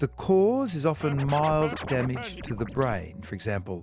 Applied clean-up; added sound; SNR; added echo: none; Scratching (performance technique); 11 dB; none.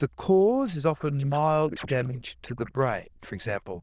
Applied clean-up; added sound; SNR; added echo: neural diffusion model UNIVERSE++.